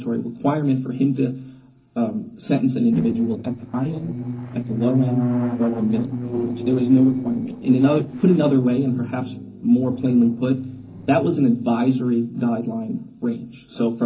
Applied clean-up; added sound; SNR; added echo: neural separator model SepFormer DNS4.